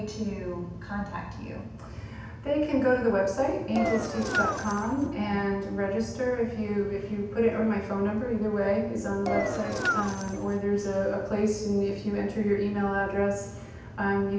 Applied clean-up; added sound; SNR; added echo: none; Engine; 3 dB; reverberation time 0.9 s.